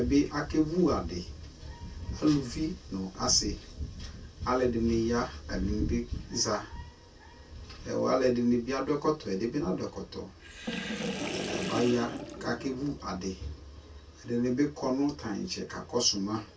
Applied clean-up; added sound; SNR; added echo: none; Sink (filling or washing) / Water; 7 dB; reverberation time 0.2 s.